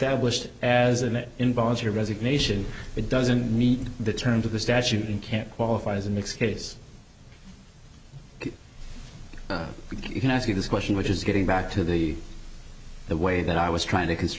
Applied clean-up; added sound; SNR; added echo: none; none; none; none.